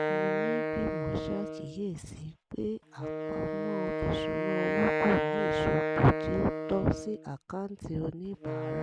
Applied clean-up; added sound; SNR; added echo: none; Wind instrument, woodwind instrument; 0 dB; none.